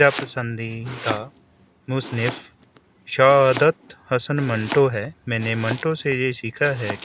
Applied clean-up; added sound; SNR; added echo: none; Domestic sounds, home sounds; 13 dB; none.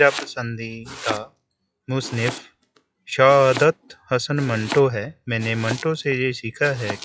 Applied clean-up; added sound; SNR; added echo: classical method log-MMSE.